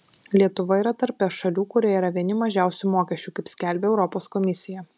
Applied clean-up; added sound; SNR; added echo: none; none; none; none.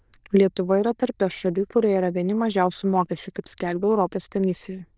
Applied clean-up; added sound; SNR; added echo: neural diffusion model UNIVERSE++.